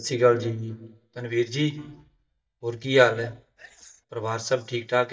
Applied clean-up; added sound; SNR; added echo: neural mask model DeepFilterNet 3.